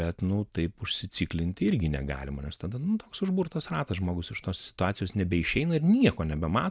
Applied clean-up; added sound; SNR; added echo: none; none; none; none.